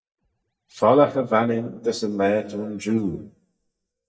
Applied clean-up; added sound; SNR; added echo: neural mask model DeepFilterNet 3.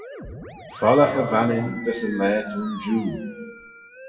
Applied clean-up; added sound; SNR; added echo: classical method WPE with log-MMSE.